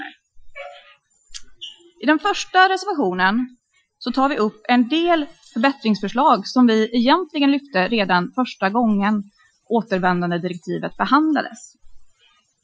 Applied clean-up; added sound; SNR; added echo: classical method Wiener filter.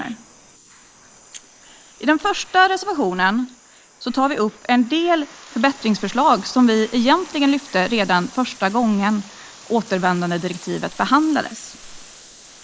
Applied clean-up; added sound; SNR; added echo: neural mask model Resemble Enhance denoiser.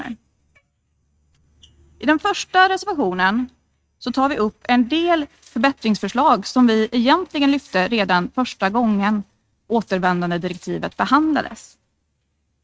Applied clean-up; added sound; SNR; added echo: neural mask model RNNoise.